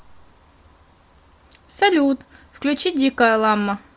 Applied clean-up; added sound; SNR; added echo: none; none; none; none.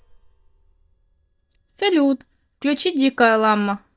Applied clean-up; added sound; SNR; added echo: neural mask model DeepFilterNet 3.